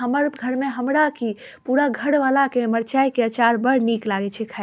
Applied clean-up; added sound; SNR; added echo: none; none; none; none.